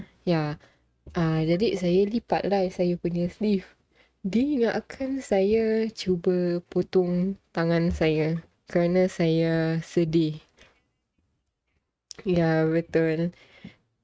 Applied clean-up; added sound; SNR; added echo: neural mask model RNNoise.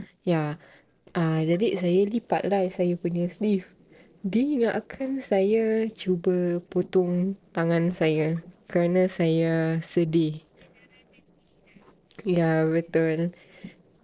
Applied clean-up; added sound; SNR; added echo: neural separator model SepFormer DNS4.